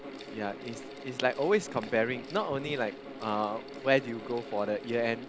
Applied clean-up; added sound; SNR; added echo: none; Mechanical fan; 12 dB; none.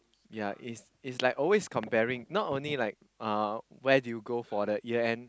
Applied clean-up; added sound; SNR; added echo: none; none; none; none.